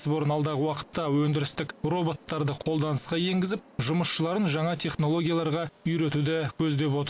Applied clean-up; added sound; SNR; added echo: none; none; none; none.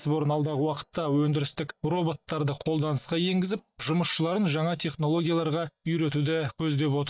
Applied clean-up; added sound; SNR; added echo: neural mask model DeepFilterNet 3.